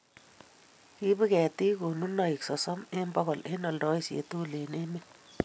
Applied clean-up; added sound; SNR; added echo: none; none; none; none.